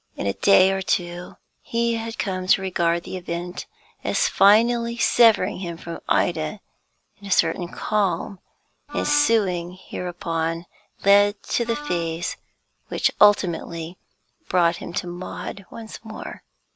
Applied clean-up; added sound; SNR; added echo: none; Wind instrument, woodwind instrument; 14 dB; none.